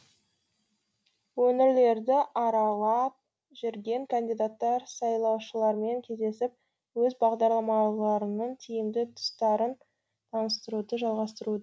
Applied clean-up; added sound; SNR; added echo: none; none; none; none.